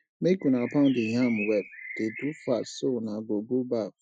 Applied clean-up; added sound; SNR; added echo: classical method Wiener filter.